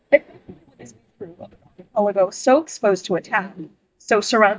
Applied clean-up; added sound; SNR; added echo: neural mask model DeepFilterNet 3.